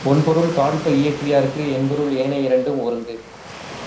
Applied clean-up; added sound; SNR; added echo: none; Waves, surf; 15 dB; reverberation time 0.5 s.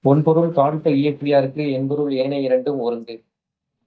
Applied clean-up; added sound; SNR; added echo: neural mask model DeepFilterNet 3.